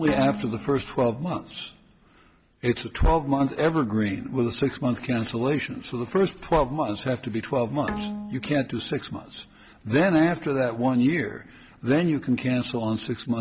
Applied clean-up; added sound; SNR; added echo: none; Bowed string instrument; 13 dB; none.